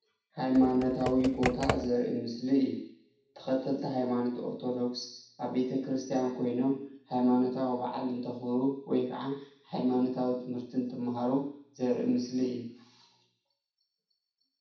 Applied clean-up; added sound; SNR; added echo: none; Computer keyboard; 4 dB; reverberation time 0.7 s.